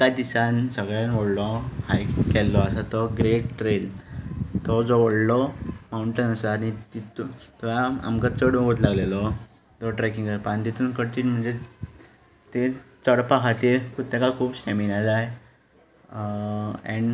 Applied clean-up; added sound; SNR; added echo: none; none; none; none.